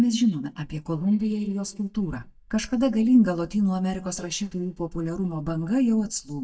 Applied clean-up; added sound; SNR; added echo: neural mask model DeepFilterNet 3.